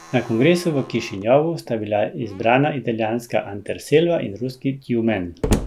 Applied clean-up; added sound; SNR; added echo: none; Slam; 11 dB; none.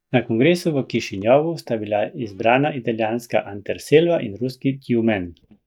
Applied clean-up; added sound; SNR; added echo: neural mask model DeepFilterNet 3.